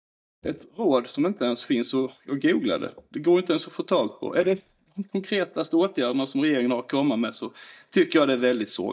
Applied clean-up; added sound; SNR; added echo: neural mask model DeepFilterNet 3.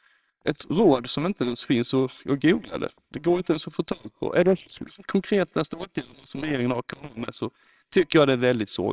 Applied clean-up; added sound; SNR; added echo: neural separator model SepFormer WHAMR!.